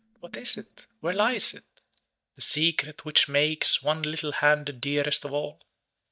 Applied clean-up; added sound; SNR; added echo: neural mask model DeepFilterNet 3.